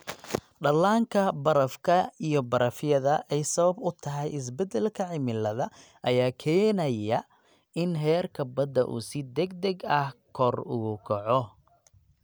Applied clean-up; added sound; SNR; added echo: none; none; none; none.